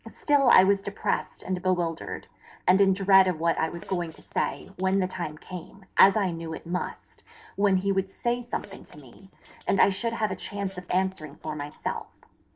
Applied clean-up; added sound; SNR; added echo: neural separator model SepFormer DNS4.